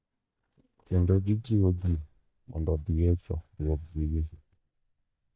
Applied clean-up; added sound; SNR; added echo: neural mask model DeepFilterNet 3.